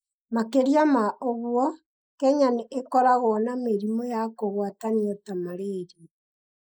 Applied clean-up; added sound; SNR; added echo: neural mask model Resemble Enhance denoiser.